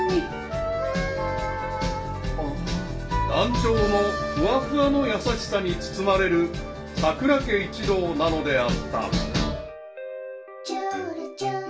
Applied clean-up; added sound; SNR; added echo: none; Guitar; 16 dB; reverberation time 0.3 s.